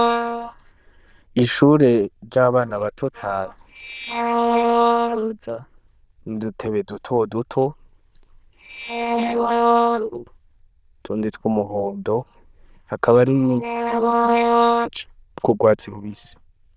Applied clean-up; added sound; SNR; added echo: neural diffusion model UNIVERSE++.